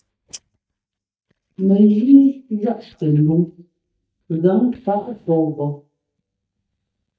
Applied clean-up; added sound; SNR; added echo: neural mask model DeepFilterNet 3.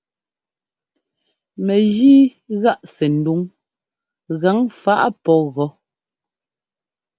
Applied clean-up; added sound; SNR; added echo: none; none; none; none.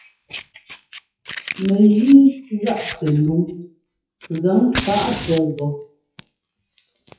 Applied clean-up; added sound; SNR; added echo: classical method WPE with log-MMSE.